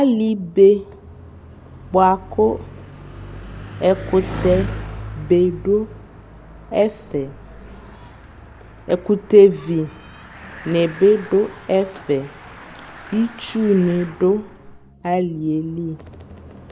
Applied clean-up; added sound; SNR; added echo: none; Bicycle; 15 dB; none.